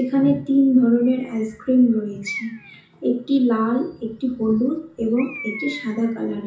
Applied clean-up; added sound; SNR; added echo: none; Bird; 19 dB; reverberation time 0.6 s.